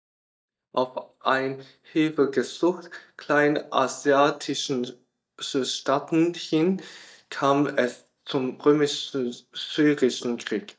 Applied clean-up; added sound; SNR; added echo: neural mask model DeepFilterNet 3.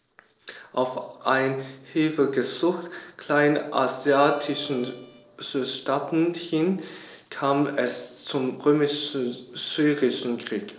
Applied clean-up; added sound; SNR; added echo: neural separator model SepFormer DNS4.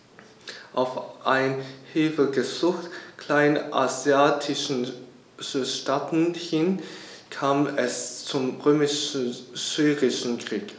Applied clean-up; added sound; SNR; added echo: none; none; none; none.